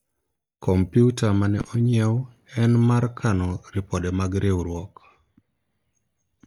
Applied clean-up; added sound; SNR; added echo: neural mask model DeepFilterNet 3.